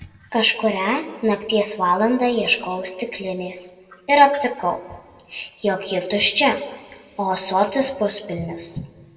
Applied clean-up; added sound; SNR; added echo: none; none; none; reverberation time 1.0 s.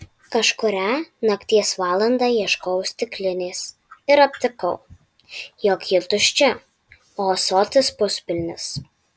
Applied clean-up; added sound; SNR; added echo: none; none; none; none.